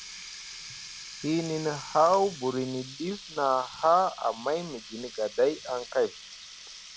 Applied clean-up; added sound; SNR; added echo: none; Water tap, faucet; 15 dB; none.